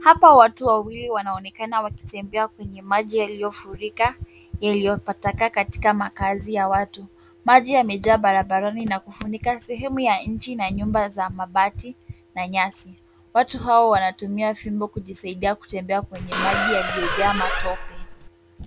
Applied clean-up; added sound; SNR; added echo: none; Squeak; 3 dB; none.